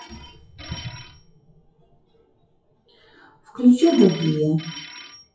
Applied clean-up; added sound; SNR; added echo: classical method WPE with log-MMSE.